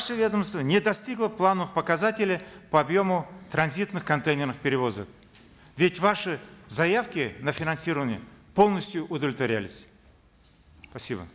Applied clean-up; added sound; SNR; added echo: none; none; none; none.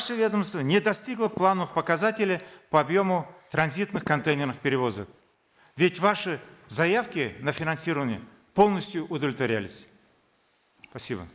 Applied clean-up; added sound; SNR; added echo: neural mask model Resemble Enhance denoiser.